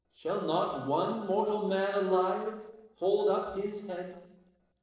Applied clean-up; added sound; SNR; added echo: neural separator model SepFormer DNS4.